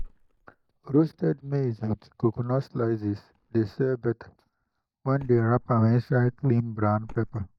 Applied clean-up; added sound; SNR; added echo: neural mask model DeepFilterNet 3.